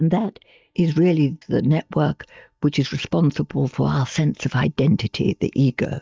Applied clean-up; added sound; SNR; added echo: neural mask model DeepFilterNet 3.